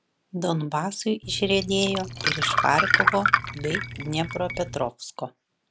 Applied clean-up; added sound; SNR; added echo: none; Glass; -1 dB; none.